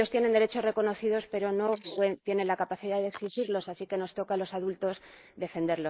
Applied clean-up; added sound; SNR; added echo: neural mask model Resemble Enhance denoiser.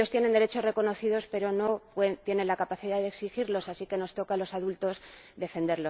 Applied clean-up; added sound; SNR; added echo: none; none; none; none.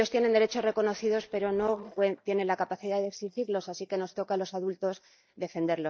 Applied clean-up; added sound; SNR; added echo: neural mask model DeepFilterNet 3.